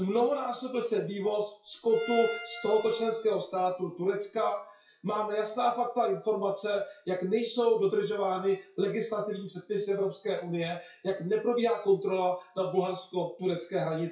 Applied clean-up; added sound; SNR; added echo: classical method WPE with log-MMSE.